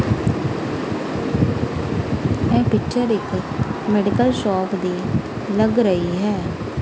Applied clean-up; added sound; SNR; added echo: none; Piano + Crowd; 13 dB; none.